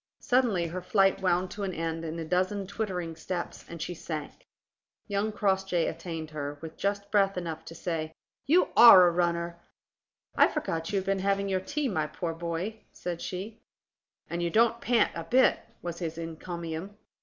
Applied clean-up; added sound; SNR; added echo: none; none; none; none.